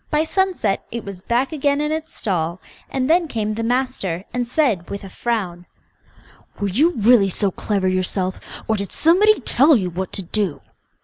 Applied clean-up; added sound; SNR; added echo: none; none; none; none.